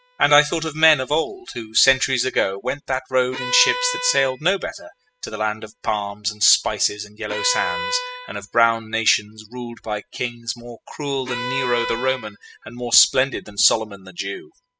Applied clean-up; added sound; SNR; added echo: classical method spectral subtraction.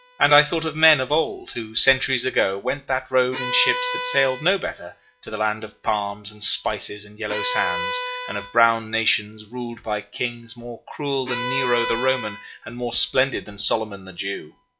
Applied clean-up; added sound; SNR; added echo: classical method log-MMSE.